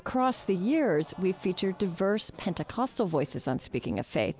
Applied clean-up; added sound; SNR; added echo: none; none; none; none.